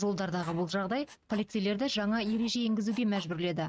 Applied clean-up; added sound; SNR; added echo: neural mask model RNNoise.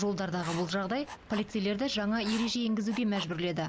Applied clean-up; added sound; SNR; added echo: none; Writing; 15 dB; none.